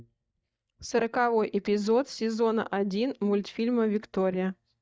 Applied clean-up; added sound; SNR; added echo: neural mask model DeepFilterNet 3.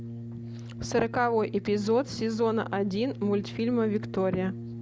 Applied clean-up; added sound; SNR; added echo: none; Brass instrument; 10 dB; none.